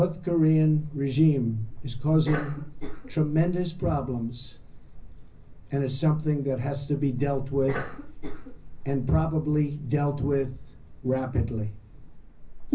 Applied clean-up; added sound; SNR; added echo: none; Cough; 10 dB; reverberation time 0.4 s.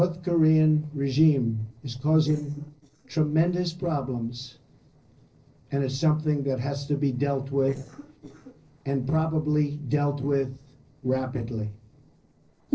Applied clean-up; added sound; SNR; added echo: neural separator model SepFormer DNS4.